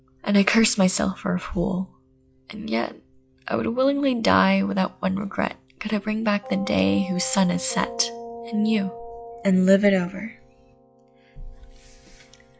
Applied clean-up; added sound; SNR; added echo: classical method log-MMSE.